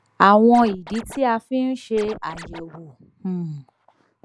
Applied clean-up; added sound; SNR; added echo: none; Scratching (performance technique); 16 dB; none.